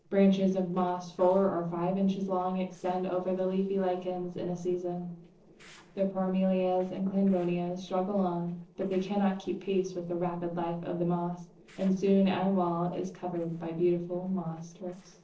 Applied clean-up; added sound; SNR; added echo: neural separator model SepFormer DNS4.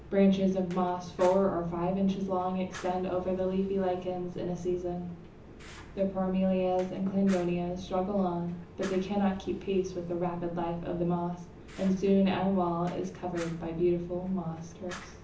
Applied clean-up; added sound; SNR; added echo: none; Fire; 16 dB; reverberation time 0.7 s.